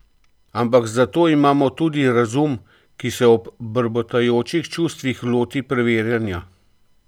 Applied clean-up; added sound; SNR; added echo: none; none; none; none.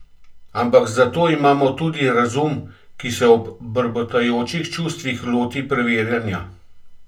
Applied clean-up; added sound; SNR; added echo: none; none; none; reverberation time 0.2 s.